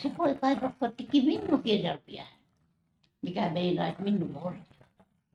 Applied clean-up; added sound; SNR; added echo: neural mask model RNNoise.